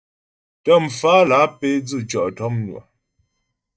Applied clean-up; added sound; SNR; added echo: neural mask model DeepFilterNet 3.